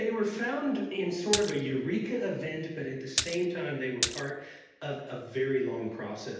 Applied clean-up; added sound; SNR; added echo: none; Splash, splatter; 4 dB; reverberation time 0.8 s.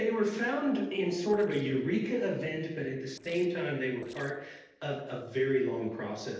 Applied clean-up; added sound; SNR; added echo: neural separator model SepFormer DNS4.